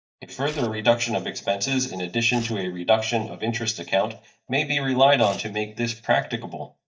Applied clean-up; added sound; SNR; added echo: neural mask model DeepFilterNet 3.